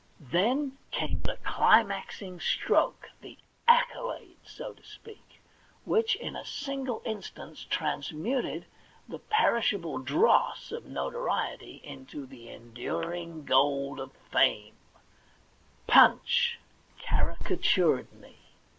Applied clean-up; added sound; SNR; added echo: none; none; none; none.